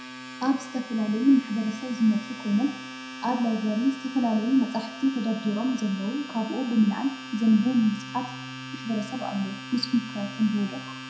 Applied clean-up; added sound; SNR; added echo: none; Domestic sounds, home sounds; 13 dB; reverberation time 0.6 s.